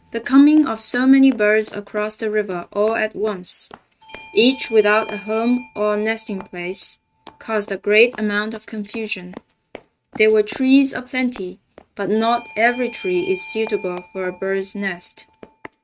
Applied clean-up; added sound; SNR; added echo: neural mask model RNNoise.